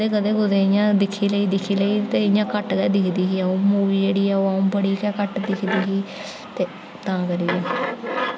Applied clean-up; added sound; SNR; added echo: none; none; none; none.